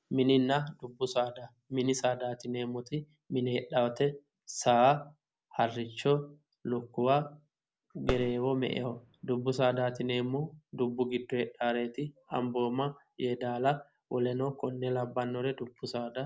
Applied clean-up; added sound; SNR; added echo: none; Fireworks; 11 dB; none.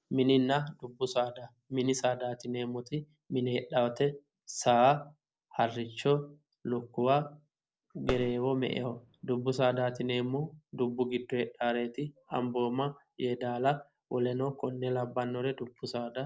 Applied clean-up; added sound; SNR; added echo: neural separator model SepFormer DNS4.